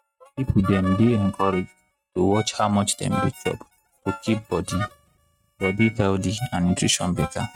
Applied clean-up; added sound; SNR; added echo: neural mask model RNNoise.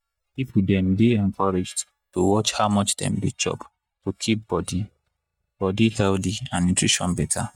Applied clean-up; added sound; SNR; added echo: neural mask model DeepFilterNet 3.